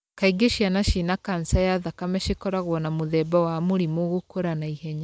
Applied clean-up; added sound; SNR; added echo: none; none; none; none.